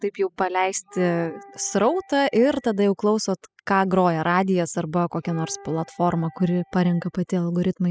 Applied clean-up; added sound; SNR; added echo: classical method spectral subtraction.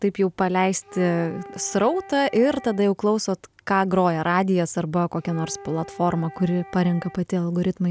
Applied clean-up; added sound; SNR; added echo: none; Wind instrument, woodwind instrument; 20 dB; none.